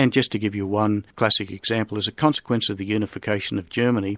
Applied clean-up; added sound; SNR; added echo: none; none; none; none.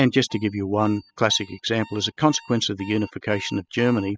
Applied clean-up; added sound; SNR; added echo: classical method spectral subtraction.